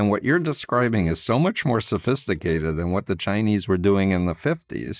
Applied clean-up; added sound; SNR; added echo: neural mask model DeepFilterNet 3.